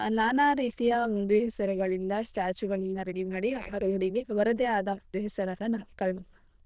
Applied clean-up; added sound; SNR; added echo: neural diffusion model UNIVERSE++.